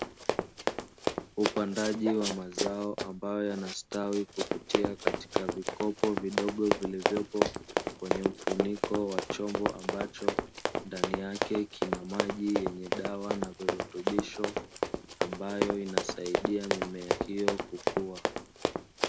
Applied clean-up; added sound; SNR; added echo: none; Run; -2 dB; none.